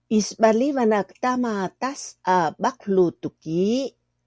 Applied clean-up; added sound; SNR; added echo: none; none; none; none.